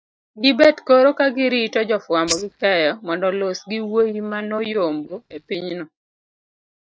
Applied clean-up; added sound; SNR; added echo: neural mask model DeepFilterNet 3.